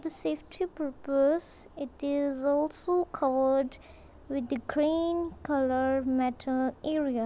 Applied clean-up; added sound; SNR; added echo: none; none; none; none.